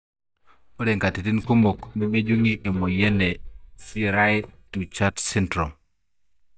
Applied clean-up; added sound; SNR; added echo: neural mask model DeepFilterNet 3.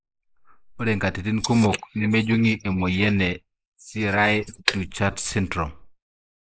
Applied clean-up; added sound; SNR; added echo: neural mask model Resemble Enhance denoiser.